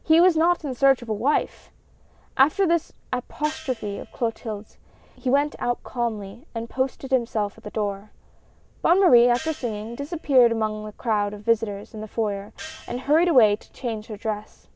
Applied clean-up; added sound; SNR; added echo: none; Gong; 19 dB; none.